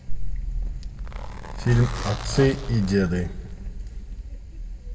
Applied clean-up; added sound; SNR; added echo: none; Zipper (clothing); 13 dB; reverberation time 1.2 s.